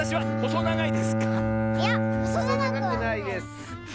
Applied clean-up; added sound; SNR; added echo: none; Bowed string instrument; -4 dB; none.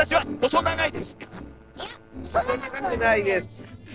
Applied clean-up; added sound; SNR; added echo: neural separator model SepFormer DNS4.